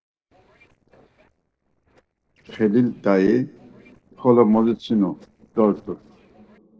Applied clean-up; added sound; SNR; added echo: neural separator model SepFormer DNS4.